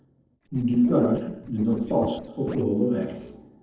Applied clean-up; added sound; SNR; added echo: neural separator model SepFormer DNS4.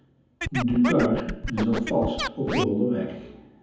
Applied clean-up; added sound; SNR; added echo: none; Scratching (performance technique); 5 dB; reverberation time 0.7 s.